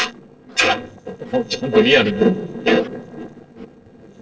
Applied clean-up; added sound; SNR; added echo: neural separator model SepFormer DNS4.